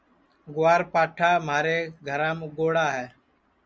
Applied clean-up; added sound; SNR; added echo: none; none; none; none.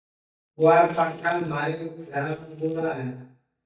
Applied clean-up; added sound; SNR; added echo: neural mask model DeepFilterNet 3.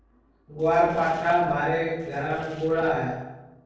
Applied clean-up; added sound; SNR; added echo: neural separator model SepFormer DNS4.